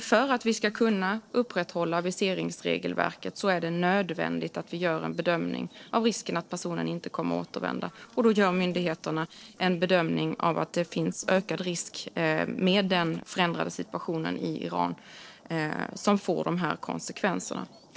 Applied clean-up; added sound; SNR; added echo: neural separator model SepFormer DNS4.